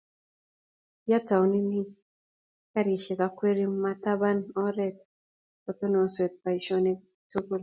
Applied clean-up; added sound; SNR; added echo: none; none; none; none.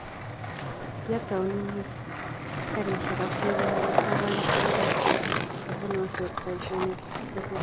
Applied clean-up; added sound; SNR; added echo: none; Skateboard; -4 dB; none.